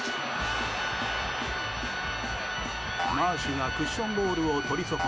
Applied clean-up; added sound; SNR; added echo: none; Organ; 7 dB; none.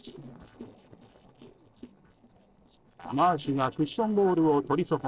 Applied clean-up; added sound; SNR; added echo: neural separator model SepFormer DNS4.